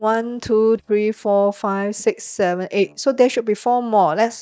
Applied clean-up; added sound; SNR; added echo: neural mask model DeepFilterNet 3.